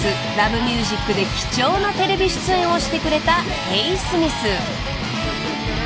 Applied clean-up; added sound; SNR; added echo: none; none; none; none.